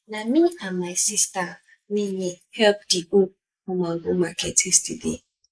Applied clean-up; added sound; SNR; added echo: neural mask model Resemble Enhance denoiser.